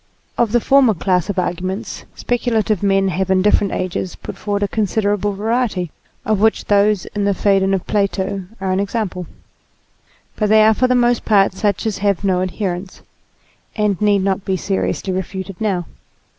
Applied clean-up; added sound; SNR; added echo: none; none; none; none.